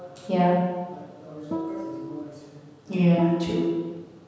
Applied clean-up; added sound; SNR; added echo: none; Guitar; 7 dB; reverberation time 1.2 s.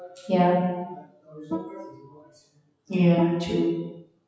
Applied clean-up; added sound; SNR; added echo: classical method WPE with log-MMSE.